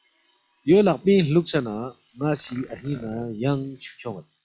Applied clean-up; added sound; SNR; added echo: classical method log-MMSE.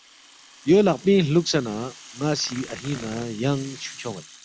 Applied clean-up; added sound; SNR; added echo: none; Tearing + Rattle (instrument); 19 dB; none.